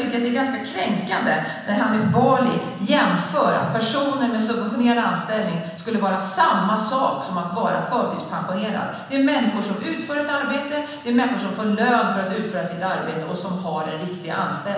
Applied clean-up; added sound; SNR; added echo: none; none; none; reverberation time 1.1 s.